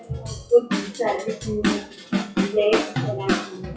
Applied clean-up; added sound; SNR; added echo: classical method WPE with log-MMSE.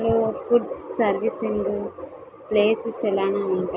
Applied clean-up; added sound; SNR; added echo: none; none; none; none.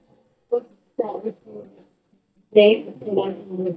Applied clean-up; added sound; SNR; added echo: neural mask model DeepFilterNet 3.